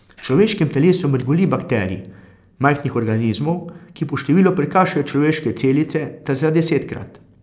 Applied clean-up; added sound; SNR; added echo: none; none; none; none.